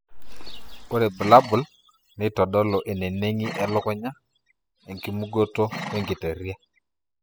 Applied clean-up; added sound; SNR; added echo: classical method spectral subtraction.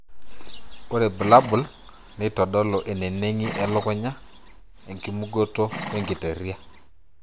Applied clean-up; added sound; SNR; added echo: none; Livestock, farm animals, working animals; 14 dB; none.